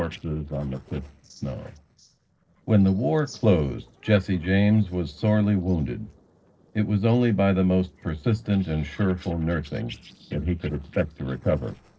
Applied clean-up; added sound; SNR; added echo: neural separator model SepFormer DNS4.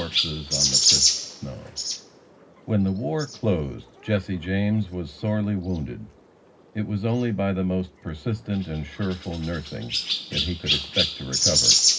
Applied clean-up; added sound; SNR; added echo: none; Chirp, tweet; -1 dB; reverberation time 0.4 s.